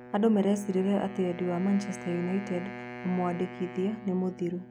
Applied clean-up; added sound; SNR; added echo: none; Wind instrument, woodwind instrument; 13 dB; none.